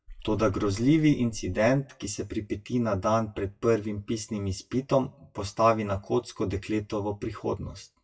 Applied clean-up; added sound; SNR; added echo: classical method WPE with log-MMSE.